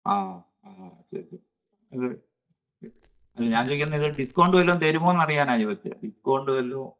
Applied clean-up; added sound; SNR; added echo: neural mask model DeepFilterNet 3.